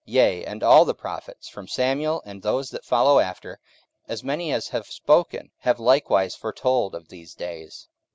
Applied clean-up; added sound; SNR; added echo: none; none; none; none.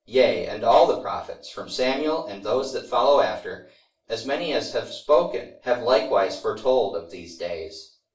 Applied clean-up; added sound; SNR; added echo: none; none; none; reverberation time 0.4 s.